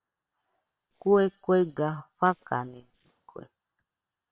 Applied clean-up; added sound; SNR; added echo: neural separator model SepFormer WHAM!.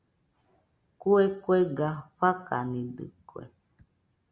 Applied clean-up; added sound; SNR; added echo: none; none; none; none.